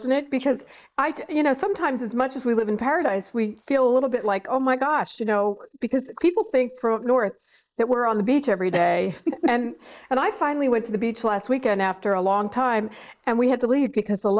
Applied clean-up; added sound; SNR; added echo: neural mask model Resemble Enhance denoiser.